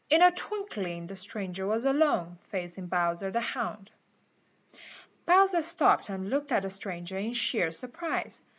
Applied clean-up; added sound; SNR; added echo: none; none; none; none.